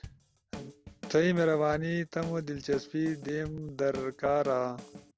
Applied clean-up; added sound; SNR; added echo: none; Drum / Drum kit; 16 dB; none.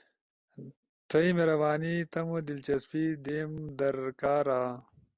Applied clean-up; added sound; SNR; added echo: none; none; none; none.